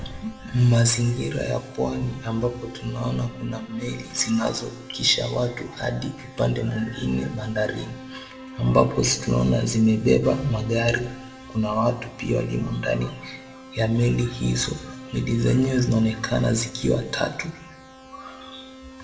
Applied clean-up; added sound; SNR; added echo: none; Keyboard (musical); 18 dB; reverberation time 0.8 s.